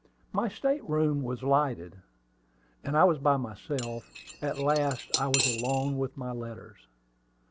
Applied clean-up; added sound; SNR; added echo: none; Cutlery, silverware / Dishes, pots, and pans; 5 dB; none.